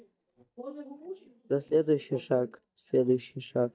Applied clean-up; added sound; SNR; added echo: neural mask model DeepFilterNet 3.